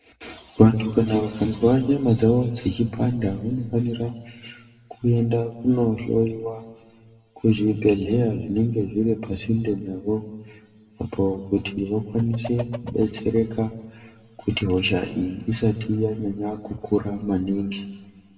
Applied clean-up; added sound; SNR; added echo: none; Chicken, rooster; 16 dB; reverberation time 1.3 s.